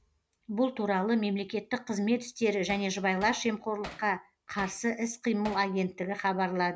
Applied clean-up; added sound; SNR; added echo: none; Hammer; 18 dB; none.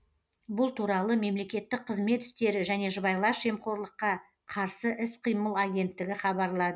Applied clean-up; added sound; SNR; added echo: none; none; none; none.